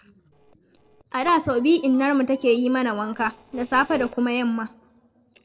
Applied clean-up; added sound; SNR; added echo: neural separator model SepFormer DNS4.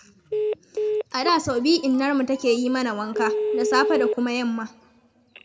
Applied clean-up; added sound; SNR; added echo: none; Telephone; 4 dB; reverberation time 0.7 s.